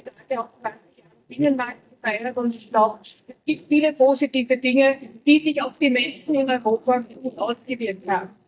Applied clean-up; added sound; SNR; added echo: neural mask model DeepFilterNet 3.